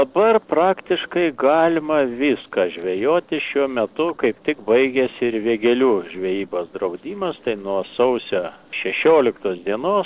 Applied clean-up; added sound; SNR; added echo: neural separator model SepFormer DNS4.